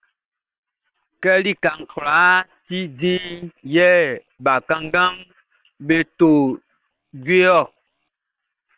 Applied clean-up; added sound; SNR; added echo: neural separator model SepFormer WHAM!.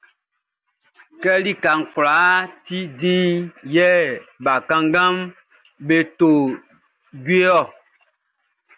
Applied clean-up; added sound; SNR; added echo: none; none; none; none.